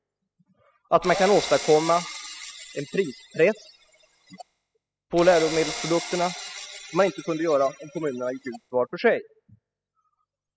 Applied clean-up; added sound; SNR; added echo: classical method spectral subtraction.